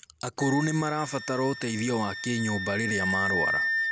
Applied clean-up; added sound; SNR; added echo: none; Wind instrument, woodwind instrument; 3 dB; none.